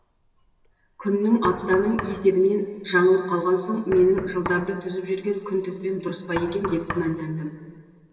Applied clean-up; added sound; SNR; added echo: none; Knock; 15 dB; reverberation time 2.0 s.